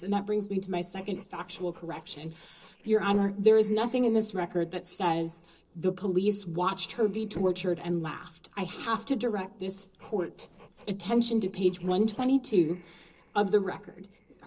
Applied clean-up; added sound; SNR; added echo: neural separator model SepFormer DNS4.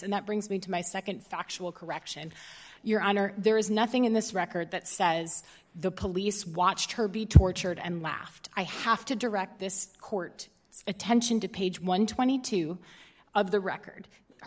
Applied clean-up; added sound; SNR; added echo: none; none; none; none.